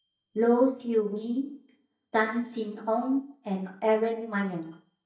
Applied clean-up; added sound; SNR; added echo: neural mask model DeepFilterNet 3.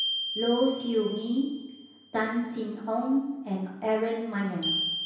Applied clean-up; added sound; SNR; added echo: none; Glockenspiel; 7 dB; reverberation time 0.9 s.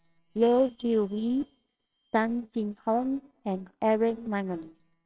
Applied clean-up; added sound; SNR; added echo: neural separator model SepFormer WHAMR!.